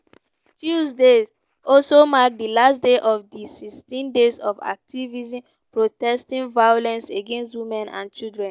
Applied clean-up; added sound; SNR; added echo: none; none; none; none.